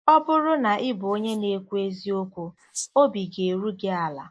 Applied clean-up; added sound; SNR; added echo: neural mask model Resemble Enhance denoiser.